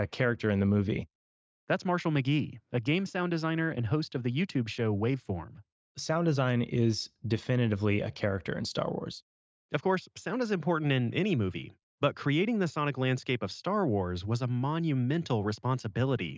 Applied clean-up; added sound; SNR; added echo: none; none; none; none.